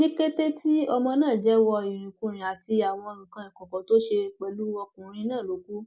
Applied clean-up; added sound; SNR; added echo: none; none; none; none.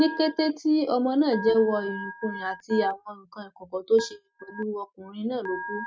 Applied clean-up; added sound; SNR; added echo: neural mask model RNNoise.